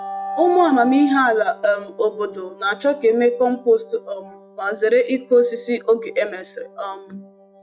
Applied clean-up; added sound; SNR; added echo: classical method log-MMSE.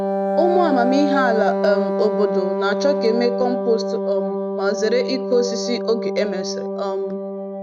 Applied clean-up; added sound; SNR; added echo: none; Wind instrument, woodwind instrument; 1 dB; none.